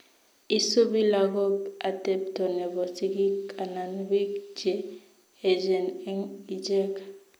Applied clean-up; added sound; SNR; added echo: none; none; none; none.